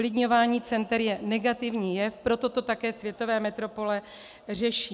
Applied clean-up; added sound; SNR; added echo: none; none; none; none.